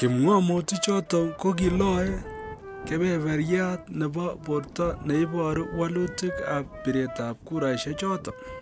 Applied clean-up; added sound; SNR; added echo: none; Thunder + Wind instrument, woodwind instrument; 12 dB; none.